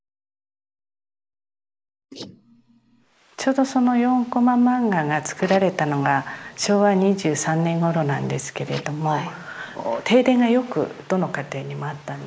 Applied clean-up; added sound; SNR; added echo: neural mask model Resemble Enhance denoiser.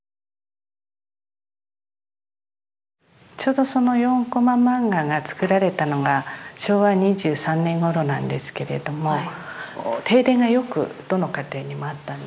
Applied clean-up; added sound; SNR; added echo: none; none; none; none.